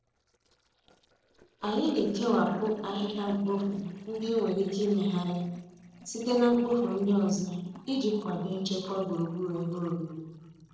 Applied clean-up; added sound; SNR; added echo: neural separator model SepFormer DNS4.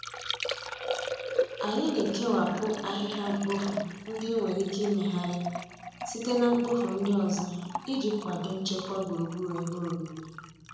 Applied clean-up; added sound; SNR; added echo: none; Liquid; 8 dB; reverberation time 0.9 s.